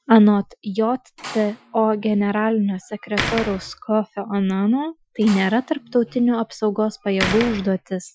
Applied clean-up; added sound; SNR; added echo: classical method Wiener filter.